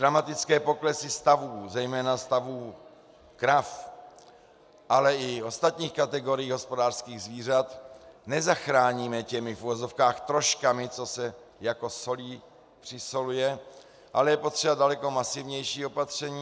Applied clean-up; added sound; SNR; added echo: none; none; none; none.